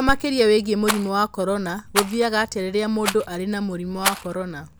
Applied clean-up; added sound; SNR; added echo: none; Rattle; 9 dB; none.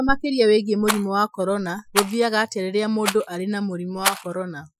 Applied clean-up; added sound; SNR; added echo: classical method Wiener filter.